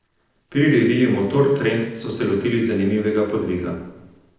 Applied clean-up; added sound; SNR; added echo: neural separator model SepFormer DNS4.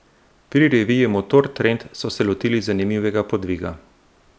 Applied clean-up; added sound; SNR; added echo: none; none; none; none.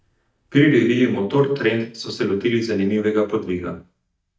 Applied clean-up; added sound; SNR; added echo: neural mask model DeepFilterNet 3.